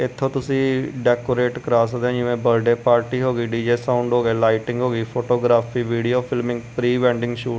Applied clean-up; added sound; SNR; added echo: none; none; none; none.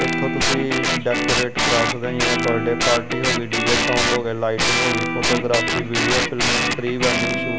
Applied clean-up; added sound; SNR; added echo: none; Guitar; -3 dB; none.